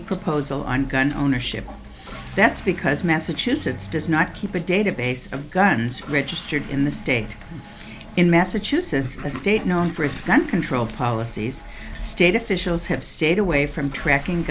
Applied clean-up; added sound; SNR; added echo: none; Toilet flush / Water; 20 dB; none.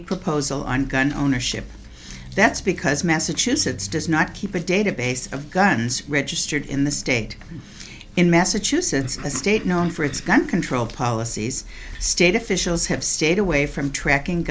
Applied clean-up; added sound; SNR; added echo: none; none; none; none.